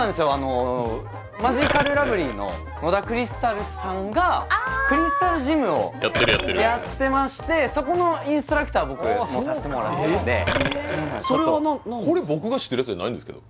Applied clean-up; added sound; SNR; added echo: none; Burping, eructation; 4 dB; none.